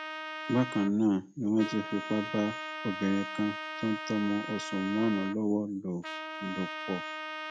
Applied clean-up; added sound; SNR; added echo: none; Trumpet; 8 dB; none.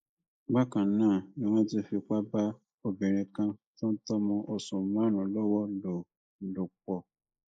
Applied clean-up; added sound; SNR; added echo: neural mask model Resemble Enhance denoiser.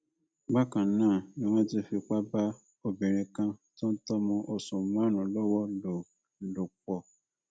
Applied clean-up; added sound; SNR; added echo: none; none; none; none.